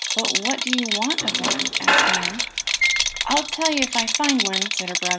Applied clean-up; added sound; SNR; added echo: none; Squeak / Screech + Rattle; -5 dB; none.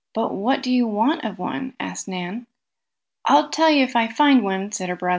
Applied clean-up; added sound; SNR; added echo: none; none; none; none.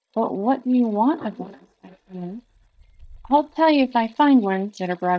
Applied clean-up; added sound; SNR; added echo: neural mask model DeepFilterNet 3.